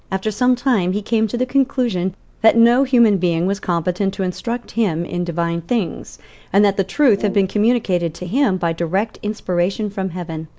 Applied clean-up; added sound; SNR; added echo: none; Brass instrument; 17 dB; none.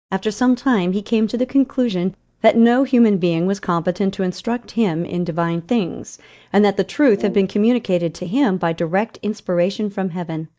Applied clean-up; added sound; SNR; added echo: neural mask model DeepFilterNet 3.